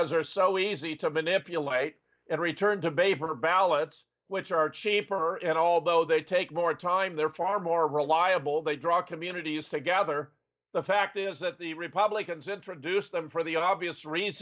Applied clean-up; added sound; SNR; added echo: neural mask model Resemble Enhance denoiser.